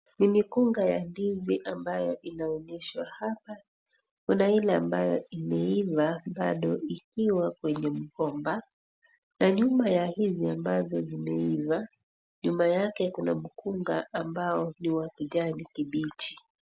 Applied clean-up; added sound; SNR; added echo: none; none; none; none.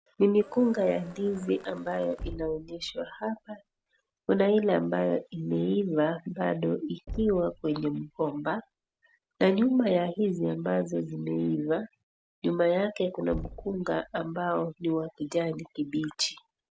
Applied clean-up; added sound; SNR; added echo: none; Cheering + Knock; 18 dB; none.